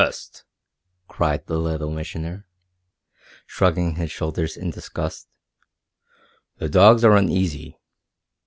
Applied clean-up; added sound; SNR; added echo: none; none; none; none.